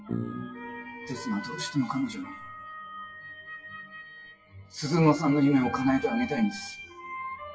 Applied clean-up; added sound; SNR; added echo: classical method WPE with log-MMSE.